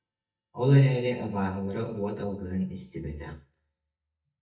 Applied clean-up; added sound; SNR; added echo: neural mask model DeepFilterNet 3.